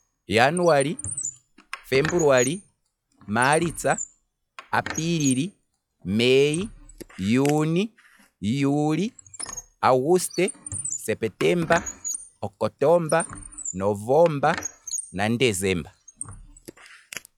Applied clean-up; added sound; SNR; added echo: classical method log-MMSE.